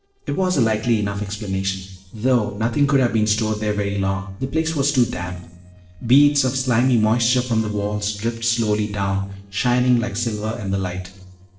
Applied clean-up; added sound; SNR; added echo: neural separator model SepFormer DNS4.